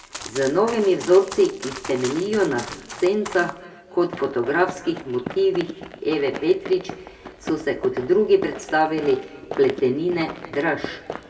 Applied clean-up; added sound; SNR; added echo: none; Run; 14 dB; reverberation time 2.1 s.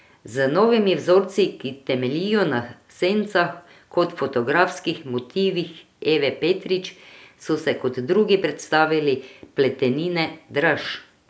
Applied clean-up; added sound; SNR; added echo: none; none; none; none.